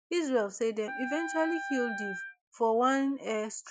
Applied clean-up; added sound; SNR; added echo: classical method Wiener filter.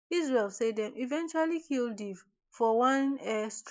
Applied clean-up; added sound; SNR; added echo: neural mask model Resemble Enhance denoiser.